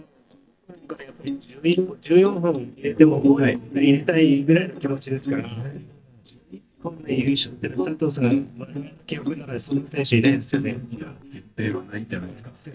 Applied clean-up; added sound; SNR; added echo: neural mask model DeepFilterNet 3.